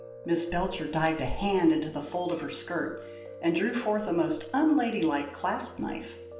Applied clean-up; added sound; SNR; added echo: none; Piano; 16 dB; reverberation time 0.7 s.